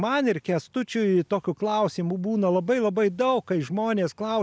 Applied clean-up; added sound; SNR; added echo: none; none; none; none.